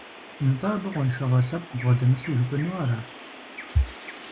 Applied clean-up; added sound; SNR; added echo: none; Bird vocalization, bird call, bird song; 16 dB; none.